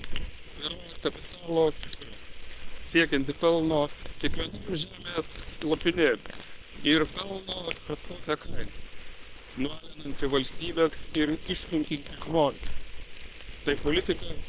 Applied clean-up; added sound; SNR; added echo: neural separator model SepFormer WHAM!.